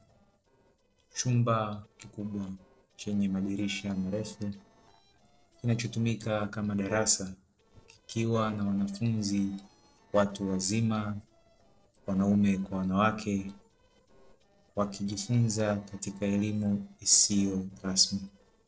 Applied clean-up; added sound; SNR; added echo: neural separator model SepFormer DNS4.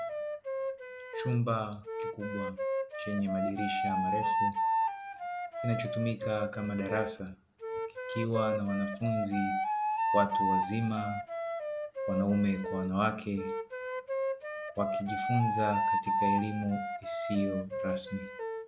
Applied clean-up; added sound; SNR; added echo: none; Wind instrument, woodwind instrument; 0 dB; none.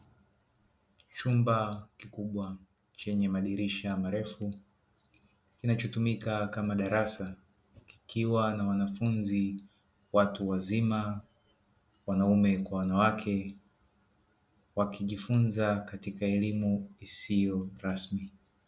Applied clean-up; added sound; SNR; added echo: none; none; none; none.